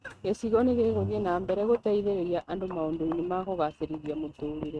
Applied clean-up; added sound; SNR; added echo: neural mask model RNNoise.